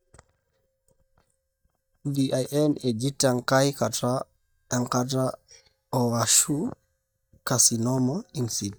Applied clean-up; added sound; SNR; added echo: neural mask model DeepFilterNet 3.